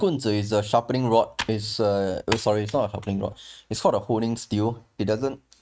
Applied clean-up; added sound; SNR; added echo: neural mask model RNNoise.